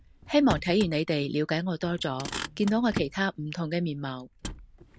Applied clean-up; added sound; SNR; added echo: none; Motor vehicle (road); 12 dB; none.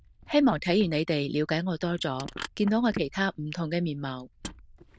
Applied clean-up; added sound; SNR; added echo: neural diffusion model UNIVERSE++.